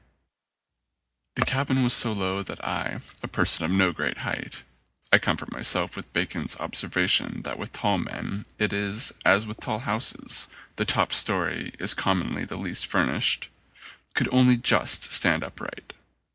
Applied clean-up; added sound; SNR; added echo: none; none; none; none.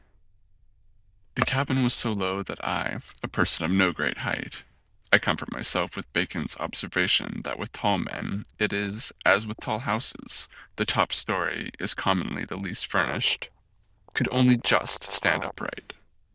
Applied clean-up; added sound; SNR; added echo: neural diffusion model UNIVERSE++.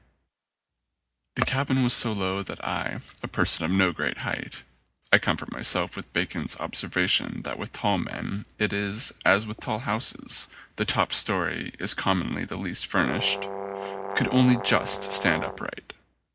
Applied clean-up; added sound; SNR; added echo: none; Brass instrument; 8 dB; none.